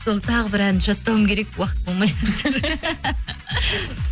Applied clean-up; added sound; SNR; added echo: none; none; none; none.